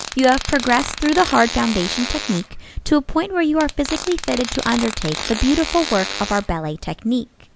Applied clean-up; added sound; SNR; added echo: none; Fart; 10 dB; none.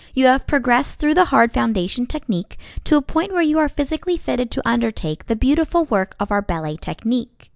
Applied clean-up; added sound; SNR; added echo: none; none; none; none.